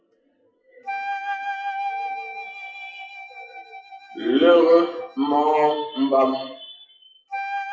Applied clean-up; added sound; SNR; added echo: classical method WPE with log-MMSE.